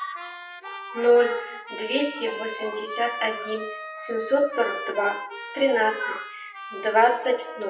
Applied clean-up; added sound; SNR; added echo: classical method WPE with log-MMSE.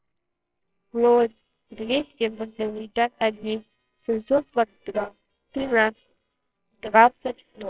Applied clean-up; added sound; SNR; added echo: neural separator model SepFormer WHAMR!.